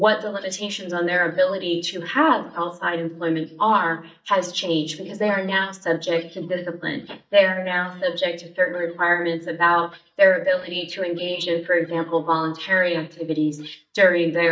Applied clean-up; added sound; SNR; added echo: neural mask model DeepFilterNet 3.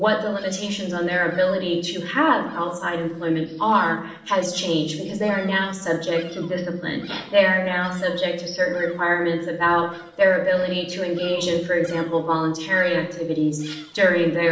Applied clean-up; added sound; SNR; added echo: neural separator model SepFormer DNS4.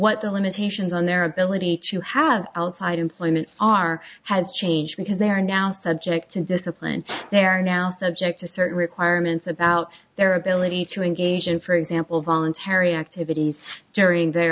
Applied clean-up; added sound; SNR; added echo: none; none; none; none.